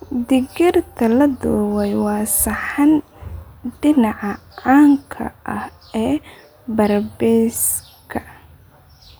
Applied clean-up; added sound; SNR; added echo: none; none; none; none.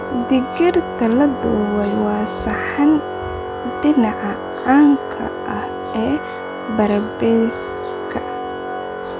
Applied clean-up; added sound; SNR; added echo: none; Organ; 7 dB; none.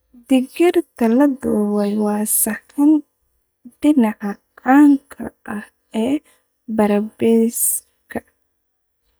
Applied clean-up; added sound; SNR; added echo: neural mask model DeepFilterNet 3.